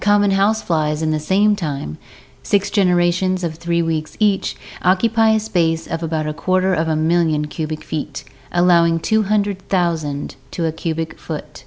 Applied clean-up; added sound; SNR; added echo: none; none; none; none.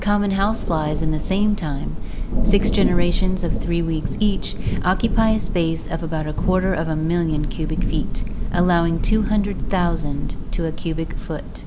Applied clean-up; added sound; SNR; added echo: none; Thunder / Rain; -2 dB; none.